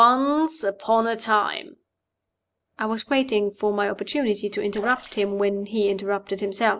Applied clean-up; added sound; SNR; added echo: neural separator model SepFormer DNS4.